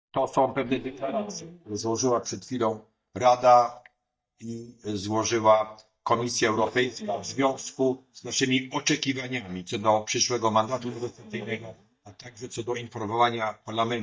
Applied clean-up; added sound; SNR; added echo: neural mask model DeepFilterNet 3.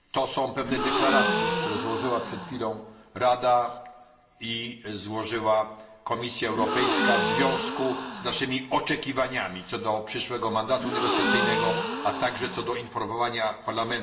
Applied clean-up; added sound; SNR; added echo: none; Gasp; 2 dB; reverberation time 0.6 s.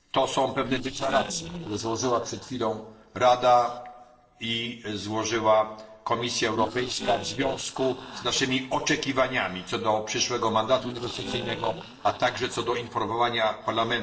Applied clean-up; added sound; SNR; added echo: neural separator model SepFormer DNS4.